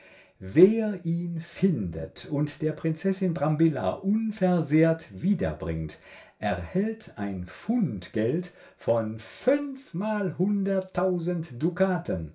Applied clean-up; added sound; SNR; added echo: none; none; none; reverberation time 0.3 s.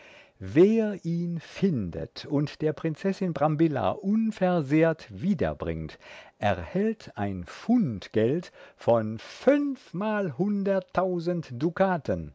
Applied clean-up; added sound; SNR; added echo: none; none; none; none.